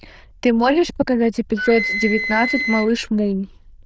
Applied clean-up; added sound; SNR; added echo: neural diffusion model UNIVERSE++.